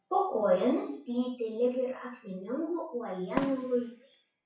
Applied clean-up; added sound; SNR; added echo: classical method WPE with log-MMSE.